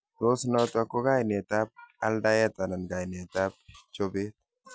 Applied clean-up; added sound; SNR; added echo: none; none; none; none.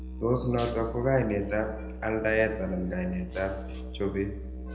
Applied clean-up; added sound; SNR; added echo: none; Musical instrument; 9 dB; reverberation time 0.7 s.